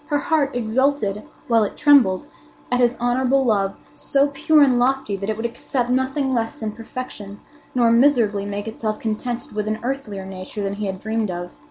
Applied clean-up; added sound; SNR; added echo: none; none; none; none.